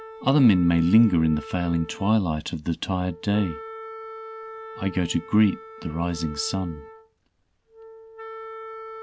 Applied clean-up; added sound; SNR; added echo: none; Wind instrument, woodwind instrument; 16 dB; none.